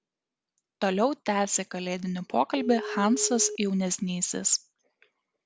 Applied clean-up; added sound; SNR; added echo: none; Telephone; 7 dB; none.